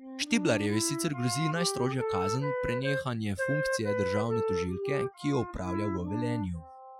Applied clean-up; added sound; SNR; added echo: classical method Wiener filter.